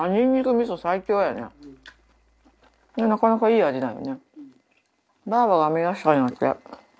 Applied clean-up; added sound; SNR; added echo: none; none; none; none.